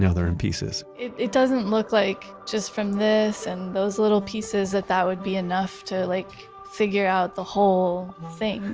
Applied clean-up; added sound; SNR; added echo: none; none; none; none.